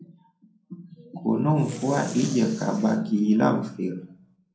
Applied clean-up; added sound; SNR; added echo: none; Respiratory sounds; 19 dB; reverberation time 0.5 s.